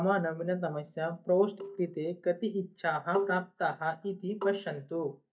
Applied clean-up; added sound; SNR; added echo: neural mask model DeepFilterNet 3.